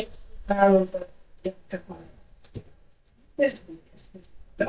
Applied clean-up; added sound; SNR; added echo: neural mask model DeepFilterNet 3.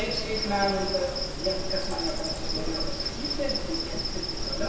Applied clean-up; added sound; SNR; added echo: none; Insect; -1 dB; reverberation time 1.7 s.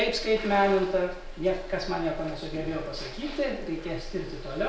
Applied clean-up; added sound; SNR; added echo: none; none; none; none.